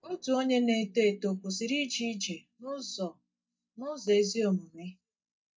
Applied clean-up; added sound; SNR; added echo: neural mask model DeepFilterNet 3.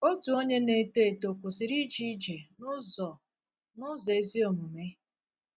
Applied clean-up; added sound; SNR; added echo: none; none; none; none.